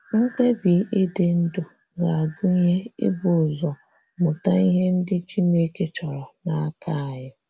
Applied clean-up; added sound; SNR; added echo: none; none; none; none.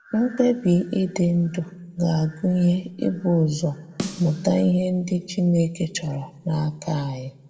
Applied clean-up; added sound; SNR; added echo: none; Snare drum; 14 dB; reverberation time 0.6 s.